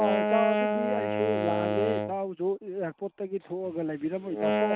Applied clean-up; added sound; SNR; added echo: none; Wind instrument, woodwind instrument; -1 dB; none.